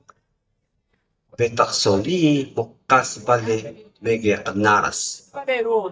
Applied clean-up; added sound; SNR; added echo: neural mask model DeepFilterNet 3.